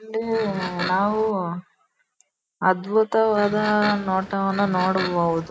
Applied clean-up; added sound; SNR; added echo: none; Livestock, farm animals, working animals; 10 dB; none.